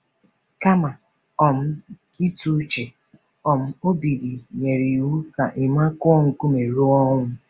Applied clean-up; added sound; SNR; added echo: none; none; none; none.